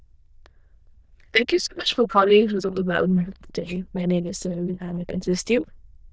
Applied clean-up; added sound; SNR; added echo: neural diffusion model UNIVERSE++.